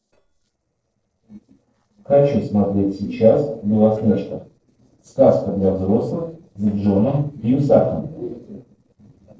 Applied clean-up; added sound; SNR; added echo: neural separator model SepFormer DNS4.